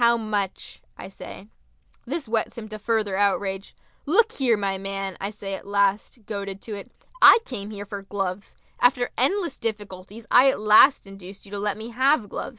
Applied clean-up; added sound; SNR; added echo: none; none; none; none.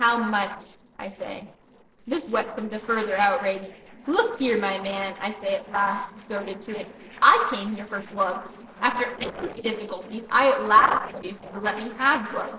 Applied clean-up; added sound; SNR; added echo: neural separator model SepFormer DNS4.